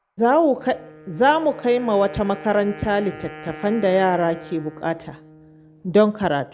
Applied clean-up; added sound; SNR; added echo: none; Wind instrument, woodwind instrument; 19 dB; none.